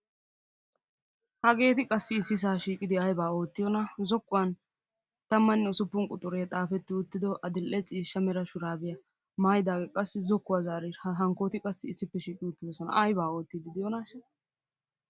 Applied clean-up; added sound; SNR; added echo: none; none; none; none.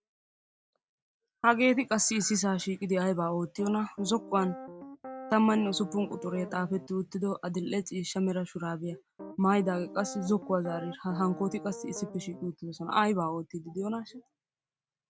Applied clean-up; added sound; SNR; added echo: none; Piano; 13 dB; none.